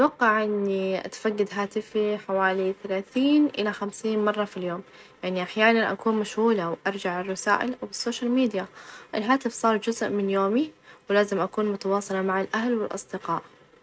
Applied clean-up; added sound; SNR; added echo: none; none; none; none.